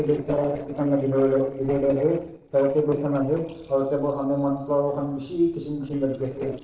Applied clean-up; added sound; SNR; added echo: neural separator model SepFormer DNS4.